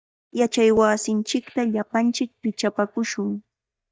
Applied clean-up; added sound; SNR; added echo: neural mask model DeepFilterNet 3.